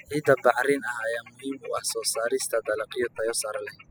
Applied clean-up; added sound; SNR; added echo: classical method spectral subtraction.